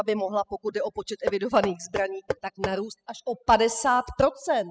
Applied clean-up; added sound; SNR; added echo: classical method spectral subtraction.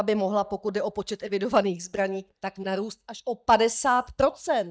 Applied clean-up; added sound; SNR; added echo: neural mask model DeepFilterNet 3.